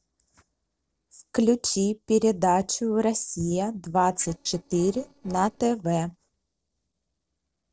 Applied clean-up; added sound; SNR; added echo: neural separator model SepFormer DNS4.